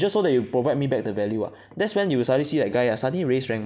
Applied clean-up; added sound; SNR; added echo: none; none; none; none.